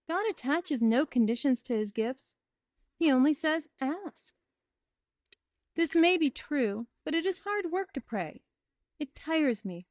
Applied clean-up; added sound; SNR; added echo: neural mask model DeepFilterNet 3.